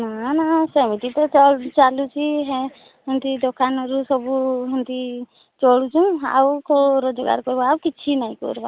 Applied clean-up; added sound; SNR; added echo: neural mask model Resemble Enhance denoiser.